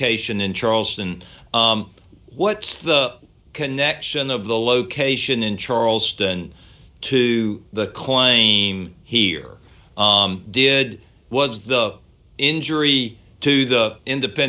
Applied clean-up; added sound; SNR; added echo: none; none; none; none.